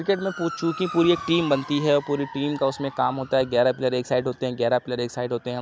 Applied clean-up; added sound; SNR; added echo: none; Motor vehicle (road) / Siren; 16 dB; none.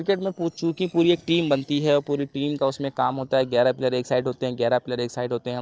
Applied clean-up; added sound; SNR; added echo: neural separator model SepFormer DNS4.